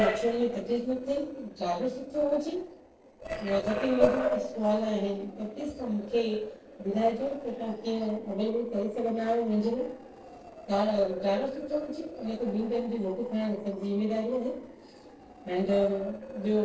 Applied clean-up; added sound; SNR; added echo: neural separator model SepFormer DNS4.